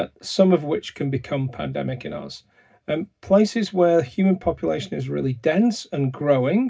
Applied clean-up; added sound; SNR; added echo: none; none; none; reverberation time 0.4 s.